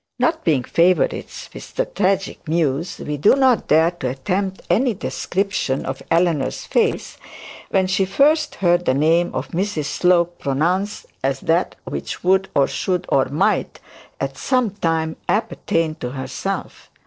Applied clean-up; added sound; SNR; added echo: neural separator model SepFormer DNS4.